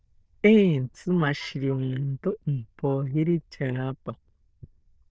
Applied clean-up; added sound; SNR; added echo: neural diffusion model UNIVERSE++.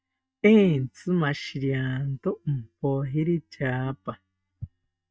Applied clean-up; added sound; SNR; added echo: neural mask model DeepFilterNet 3.